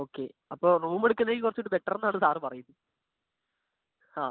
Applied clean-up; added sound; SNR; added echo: none; none; none; none.